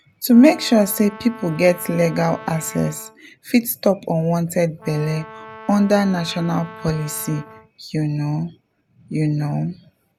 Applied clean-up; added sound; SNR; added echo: none; Brass instrument; 18 dB; none.